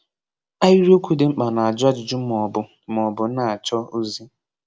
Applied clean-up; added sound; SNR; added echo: none; none; none; none.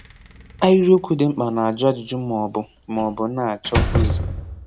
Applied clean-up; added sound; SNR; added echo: none; Slam; 6 dB; none.